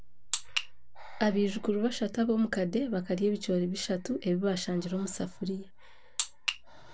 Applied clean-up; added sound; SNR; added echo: none; Breathing; 13 dB; none.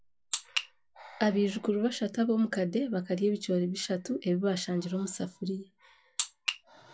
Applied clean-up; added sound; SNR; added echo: classical method log-MMSE.